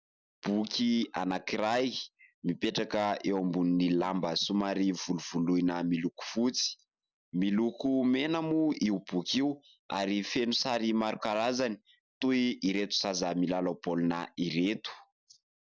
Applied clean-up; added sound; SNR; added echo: none; none; none; none.